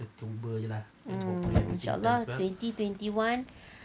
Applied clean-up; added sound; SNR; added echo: none; Fire; 8 dB; none.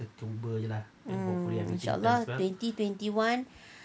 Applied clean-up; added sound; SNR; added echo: none; none; none; none.